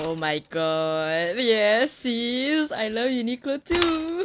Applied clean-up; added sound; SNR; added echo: none; Mechanisms / Bicycle; 16 dB; none.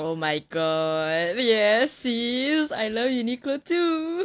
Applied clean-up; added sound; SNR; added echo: none; none; none; none.